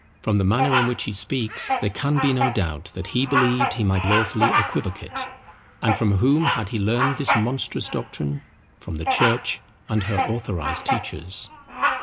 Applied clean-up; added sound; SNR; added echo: none; Bird vocalization, bird call, bird song; 3 dB; none.